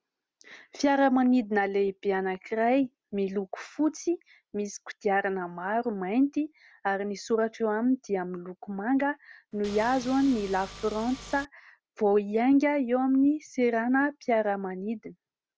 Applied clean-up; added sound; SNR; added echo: none; Engine / Car; 16 dB; none.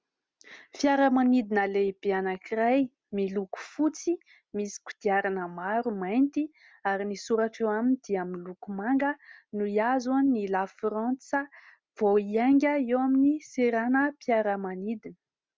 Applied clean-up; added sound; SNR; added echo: none; none; none; none.